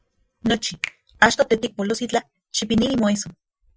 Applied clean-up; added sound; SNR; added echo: classical method Wiener filter.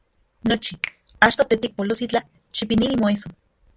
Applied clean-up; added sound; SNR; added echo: none; Finger snapping; 18 dB; none.